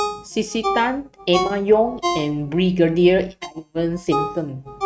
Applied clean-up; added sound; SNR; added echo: neural mask model RNNoise.